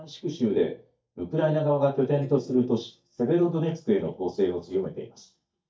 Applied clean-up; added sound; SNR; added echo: neural mask model DeepFilterNet 3.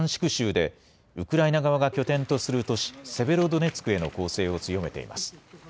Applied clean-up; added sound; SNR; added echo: none; none; none; none.